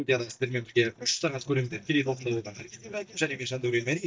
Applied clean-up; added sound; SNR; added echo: neural mask model DeepFilterNet 3.